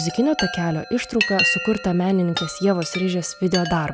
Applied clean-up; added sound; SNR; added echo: none; Chime; 6 dB; none.